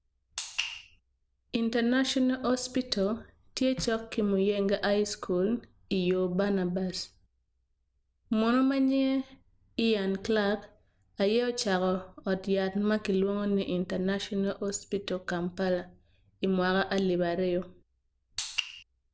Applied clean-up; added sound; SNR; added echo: none; none; none; none.